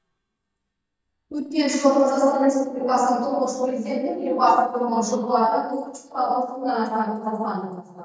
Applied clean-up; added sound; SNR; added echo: neural mask model DeepFilterNet 3.